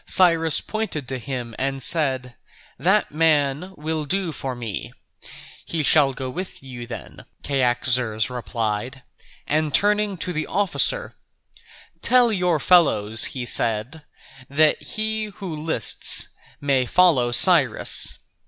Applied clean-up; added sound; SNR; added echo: none; none; none; none.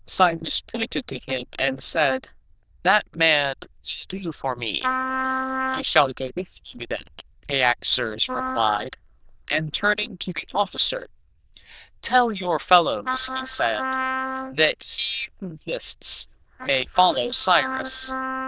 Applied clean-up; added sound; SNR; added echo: neural diffusion model UNIVERSE++.